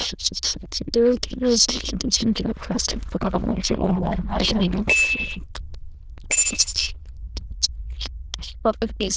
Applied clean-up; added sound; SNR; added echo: neural diffusion model UNIVERSE++.